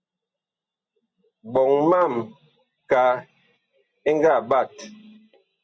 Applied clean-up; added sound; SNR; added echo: none; none; none; none.